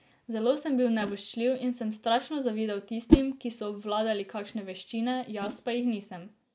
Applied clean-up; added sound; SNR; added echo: neural mask model Resemble Enhance denoiser.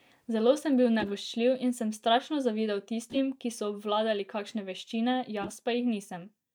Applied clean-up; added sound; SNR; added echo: neural mask model DeepFilterNet 3.